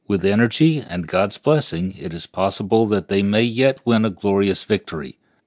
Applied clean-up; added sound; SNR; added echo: none; none; none; none.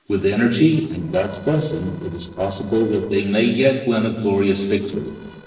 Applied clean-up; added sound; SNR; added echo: neural separator model SepFormer DNS4.